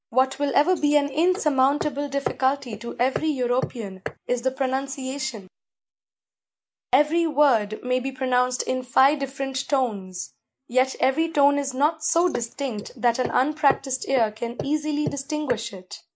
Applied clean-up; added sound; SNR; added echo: neural mask model Resemble Enhance denoiser.